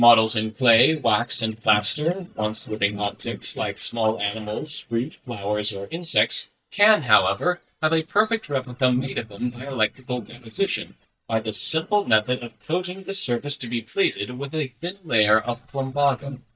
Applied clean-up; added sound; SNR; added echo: neural mask model DeepFilterNet 3.